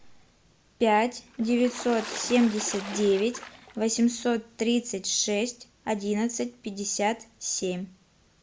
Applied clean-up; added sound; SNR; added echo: none; Water / Splash, splatter; 13 dB; none.